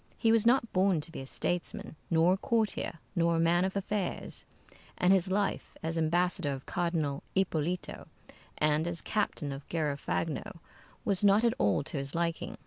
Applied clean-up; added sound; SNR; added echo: none; none; none; none.